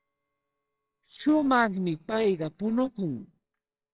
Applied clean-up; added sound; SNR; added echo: neural separator model SepFormer WHAMR!.